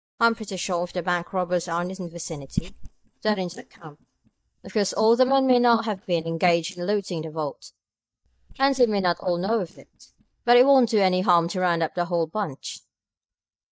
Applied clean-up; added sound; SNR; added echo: neural mask model DeepFilterNet 3.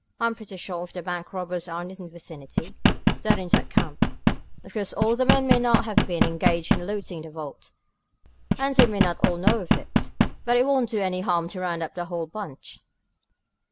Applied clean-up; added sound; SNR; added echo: none; Knock; -5 dB; none.